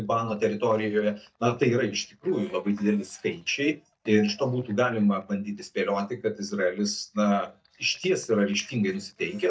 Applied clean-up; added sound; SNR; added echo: neural mask model DeepFilterNet 3.